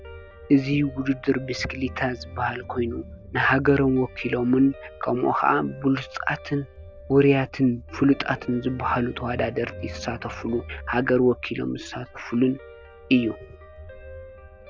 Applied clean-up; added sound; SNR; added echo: none; Engine / Car + Guitar; 17 dB; none.